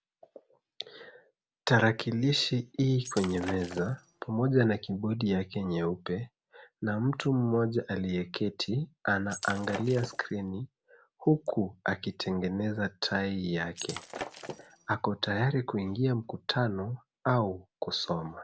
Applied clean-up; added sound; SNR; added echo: none; Shatter; 12 dB; none.